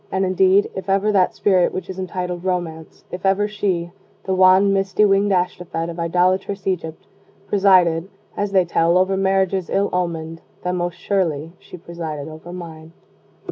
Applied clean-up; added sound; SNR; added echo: none; none; none; none.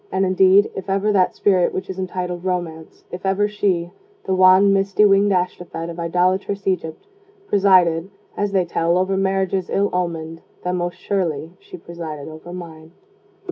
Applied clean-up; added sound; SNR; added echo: none; none; none; reverberation time 0.3 s.